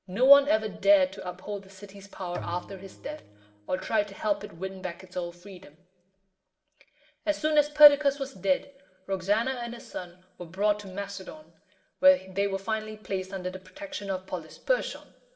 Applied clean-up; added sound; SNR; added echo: none; Bowed string instrument; 20 dB; reverberation time 0.8 s.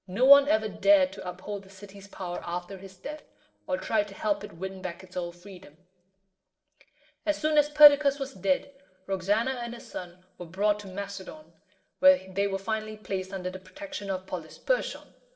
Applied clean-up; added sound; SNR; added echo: neural separator model SepFormer DNS4.